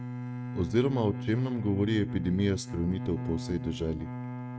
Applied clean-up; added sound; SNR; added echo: neural mask model RNNoise.